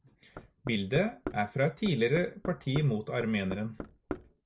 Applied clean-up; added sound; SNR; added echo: none; Knock; 12 dB; none.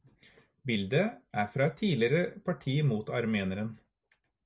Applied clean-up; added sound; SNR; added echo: none; none; none; none.